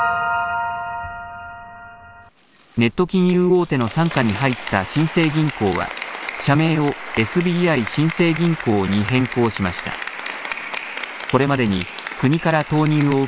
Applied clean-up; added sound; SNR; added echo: none; none; none; none.